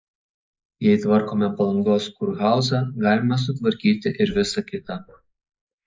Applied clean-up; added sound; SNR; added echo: neural mask model Resemble Enhance denoiser.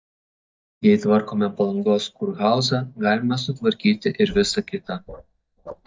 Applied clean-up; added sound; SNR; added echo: neural mask model DeepFilterNet 3.